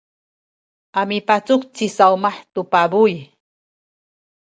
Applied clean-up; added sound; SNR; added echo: none; none; none; none.